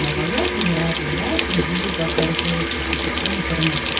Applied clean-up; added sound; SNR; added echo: none; Sink (filling or washing) / Water tap, faucet; -2 dB; reverberation time 0.3 s.